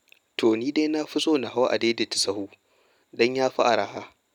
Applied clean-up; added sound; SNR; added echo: none; none; none; none.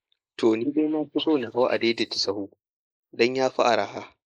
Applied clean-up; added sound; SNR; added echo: neural mask model Resemble Enhance denoiser.